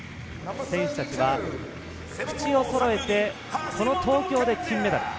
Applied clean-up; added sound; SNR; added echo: none; none; none; none.